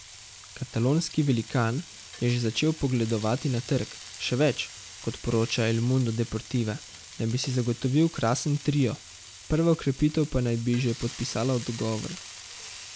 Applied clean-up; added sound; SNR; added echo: none; Frying (food); 14 dB; none.